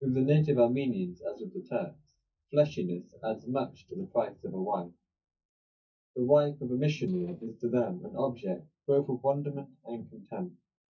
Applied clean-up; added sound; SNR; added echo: neural mask model DeepFilterNet 3.